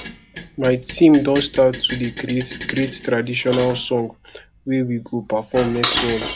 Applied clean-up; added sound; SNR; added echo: none; Dishes, pots, and pans; 11 dB; none.